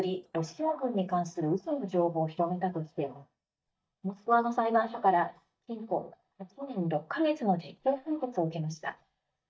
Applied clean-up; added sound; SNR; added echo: neural mask model DeepFilterNet 3.